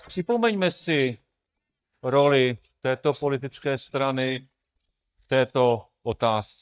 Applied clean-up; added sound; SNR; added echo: neural mask model DeepFilterNet 3.